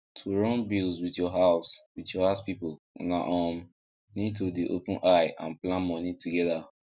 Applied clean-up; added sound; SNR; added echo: none; none; none; none.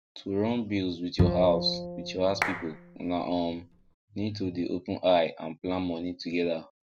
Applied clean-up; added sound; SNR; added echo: none; Clapping + Bowed string instrument; 2 dB; none.